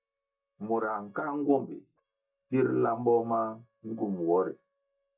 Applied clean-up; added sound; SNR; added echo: neural mask model DeepFilterNet 3.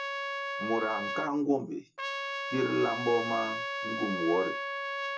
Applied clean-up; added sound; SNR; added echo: none; Trumpet; 3 dB; reverberation time 0.2 s.